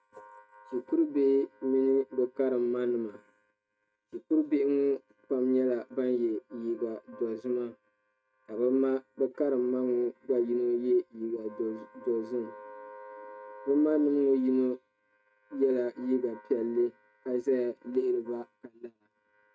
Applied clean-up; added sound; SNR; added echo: neural mask model RNNoise.